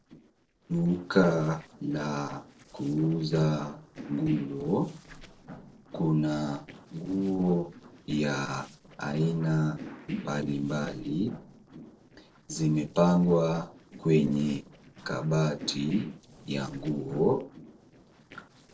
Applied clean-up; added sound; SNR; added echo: neural separator model SepFormer DNS4.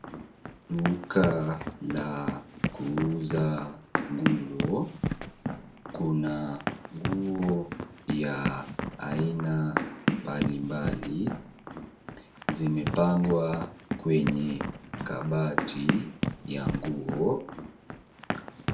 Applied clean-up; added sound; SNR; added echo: none; Run; 3 dB; reverberation time 0.2 s.